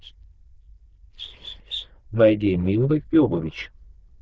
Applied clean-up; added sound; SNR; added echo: neural diffusion model UNIVERSE++.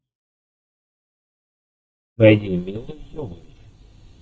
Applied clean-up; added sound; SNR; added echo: neural mask model DeepFilterNet 3.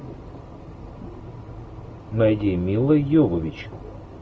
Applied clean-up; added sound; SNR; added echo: none; none; none; none.